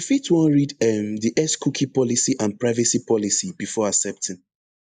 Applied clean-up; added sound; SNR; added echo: neural mask model Resemble Enhance denoiser.